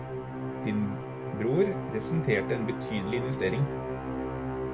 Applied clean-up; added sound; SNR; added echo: none; Musical instrument; 3 dB; none.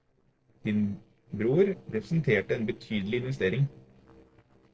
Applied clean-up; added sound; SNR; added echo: neural separator model SepFormer DNS4.